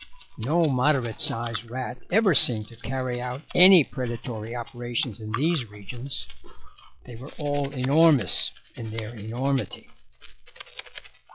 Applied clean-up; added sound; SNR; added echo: classical method log-MMSE.